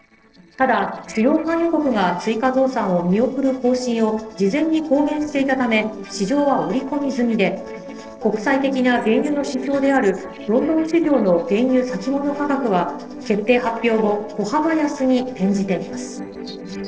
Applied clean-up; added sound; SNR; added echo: neural separator model SepFormer DNS4.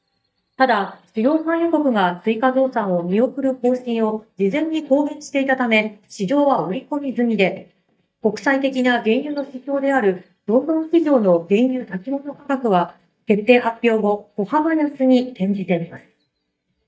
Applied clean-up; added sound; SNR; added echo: neural mask model DeepFilterNet 3.